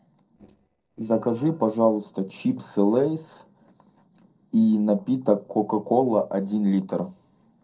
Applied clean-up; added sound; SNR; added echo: neural separator model SepFormer DNS4.